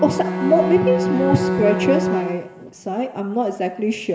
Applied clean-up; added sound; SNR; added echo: none; Bowed string instrument; 3 dB; reverberation time 2.1 s.